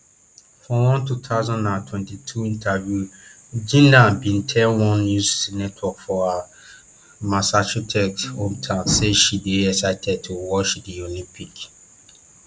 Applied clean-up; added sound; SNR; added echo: none; Acoustic guitar; 20 dB; none.